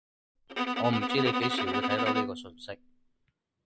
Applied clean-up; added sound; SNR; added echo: none; Bowed string instrument; -2 dB; none.